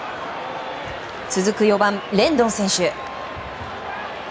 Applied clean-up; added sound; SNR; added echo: none; none; none; none.